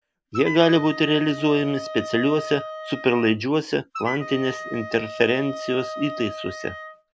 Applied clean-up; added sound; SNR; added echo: none; Wind instrument, woodwind instrument; 11 dB; none.